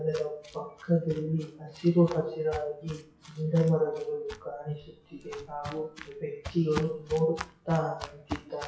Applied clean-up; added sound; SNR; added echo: classical method WPE with log-MMSE.